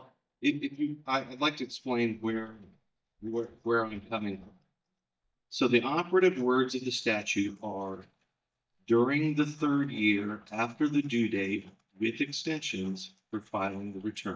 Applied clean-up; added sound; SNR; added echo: neural mask model DeepFilterNet 3.